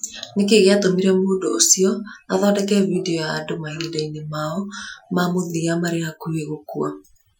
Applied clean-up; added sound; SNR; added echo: classical method Wiener filter.